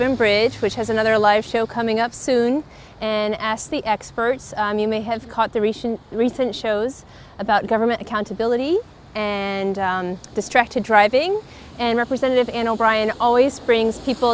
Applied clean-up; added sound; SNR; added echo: none; none; none; none.